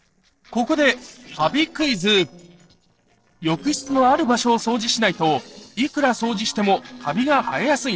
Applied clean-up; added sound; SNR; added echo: neural separator model SepFormer DNS4.